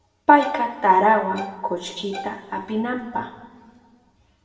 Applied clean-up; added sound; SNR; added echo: none; Bowed string instrument; 14 dB; reverberation time 1.6 s.